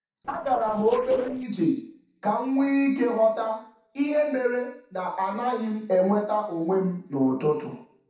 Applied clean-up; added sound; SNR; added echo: neural separator model SepFormer DNS4.